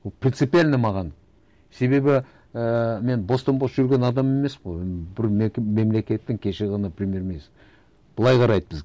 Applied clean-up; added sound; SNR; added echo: none; none; none; none.